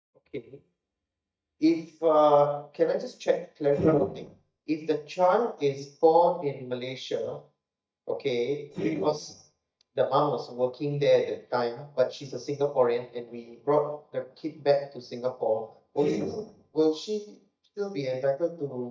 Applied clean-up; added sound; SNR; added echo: neural mask model DeepFilterNet 3.